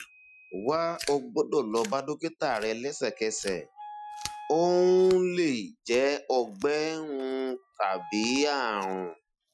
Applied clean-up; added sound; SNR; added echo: classical method Wiener filter.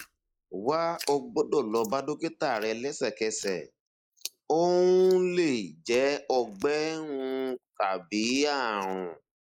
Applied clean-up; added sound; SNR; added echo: neural mask model Resemble Enhance denoiser.